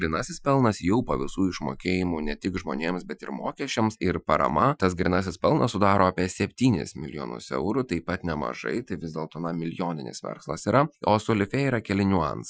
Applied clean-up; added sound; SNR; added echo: classical method Wiener filter.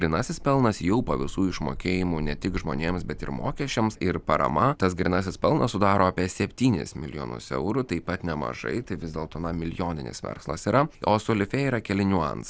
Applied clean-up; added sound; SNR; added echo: none; Wind; 15 dB; none.